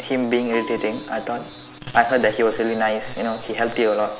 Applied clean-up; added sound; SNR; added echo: none; Bell; 18 dB; none.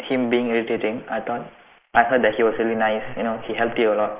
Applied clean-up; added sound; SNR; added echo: neural mask model Resemble Enhance denoiser.